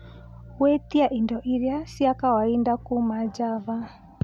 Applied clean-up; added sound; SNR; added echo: none; none; none; none.